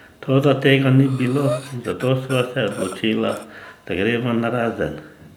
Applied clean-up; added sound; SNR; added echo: none; Breathing; 13 dB; none.